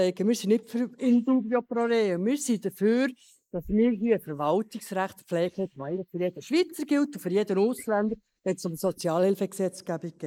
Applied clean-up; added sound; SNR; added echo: neural mask model Resemble Enhance denoiser.